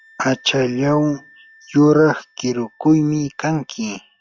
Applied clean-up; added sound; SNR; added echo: classical method log-MMSE.